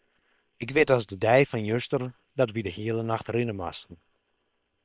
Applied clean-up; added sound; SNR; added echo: neural separator model SepFormer WHAM!.